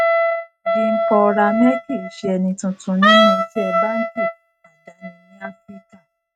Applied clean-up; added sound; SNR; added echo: neural mask model RNNoise.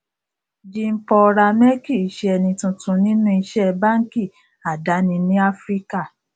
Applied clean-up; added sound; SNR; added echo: none; none; none; none.